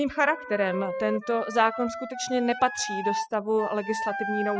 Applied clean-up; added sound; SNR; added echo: classical method spectral subtraction.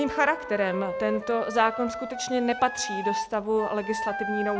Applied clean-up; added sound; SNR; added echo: none; Wind instrument, woodwind instrument; 6 dB; none.